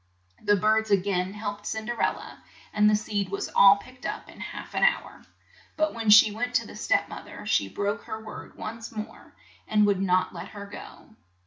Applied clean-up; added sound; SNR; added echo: none; none; none; none.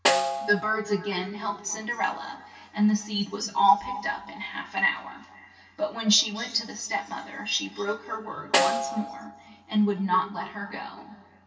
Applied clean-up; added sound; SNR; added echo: none; Snare drum; 3 dB; reverberation time 2.4 s.